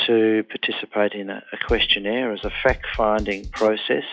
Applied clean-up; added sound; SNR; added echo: classical method log-MMSE.